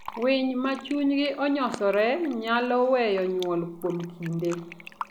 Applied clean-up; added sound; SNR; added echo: none; Fill (with liquid); 20 dB; none.